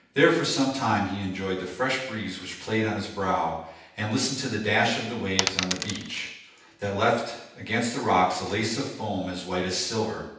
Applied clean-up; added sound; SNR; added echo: none; Coin (dropping); 3 dB; reverberation time 0.9 s.